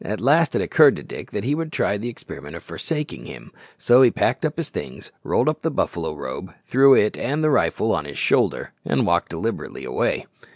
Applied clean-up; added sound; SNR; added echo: none; none; none; none.